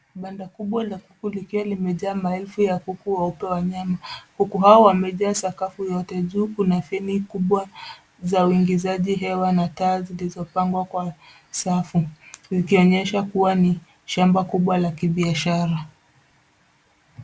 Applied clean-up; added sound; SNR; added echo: none; none; none; none.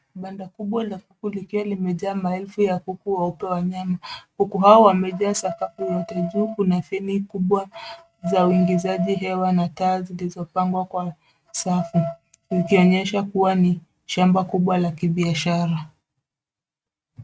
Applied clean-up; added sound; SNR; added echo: neural mask model RNNoise.